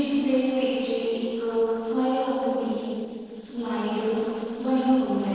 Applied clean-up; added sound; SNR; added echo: neural separator model SepFormer DNS4.